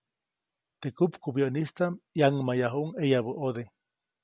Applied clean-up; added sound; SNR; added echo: none; none; none; none.